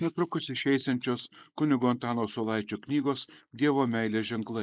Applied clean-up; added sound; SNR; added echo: neural mask model Resemble Enhance denoiser.